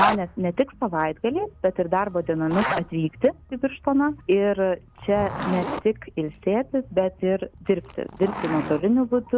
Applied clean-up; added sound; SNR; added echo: none; Zipper (clothing); 10 dB; none.